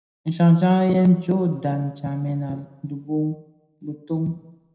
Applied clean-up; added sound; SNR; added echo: none; none; none; reverberation time 0.8 s.